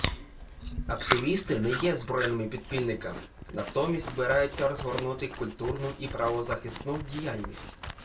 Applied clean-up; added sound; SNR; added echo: none; Chewing, mastication; 5 dB; reverberation time 0.2 s.